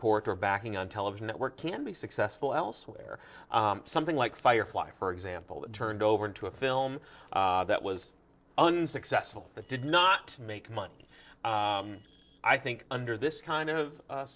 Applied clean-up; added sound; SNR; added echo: neural separator model SepFormer DNS4.